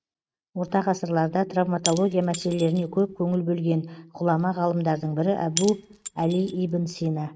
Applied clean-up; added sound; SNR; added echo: neural mask model RNNoise.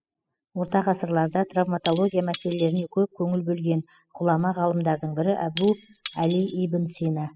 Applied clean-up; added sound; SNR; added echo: classical method spectral subtraction.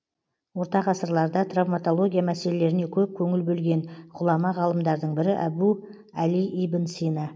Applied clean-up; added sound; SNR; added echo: none; none; none; none.